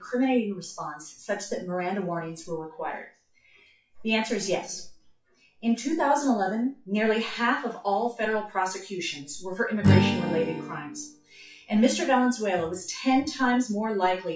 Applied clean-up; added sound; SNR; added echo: classical method WPE with log-MMSE.